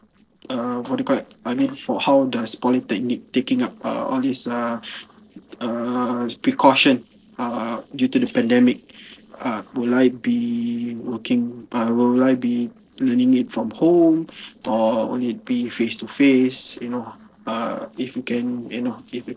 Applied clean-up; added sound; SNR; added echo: neural separator model SepFormer DNS4.